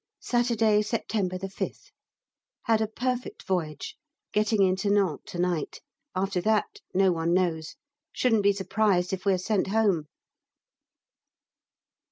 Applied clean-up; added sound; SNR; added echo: none; none; none; none.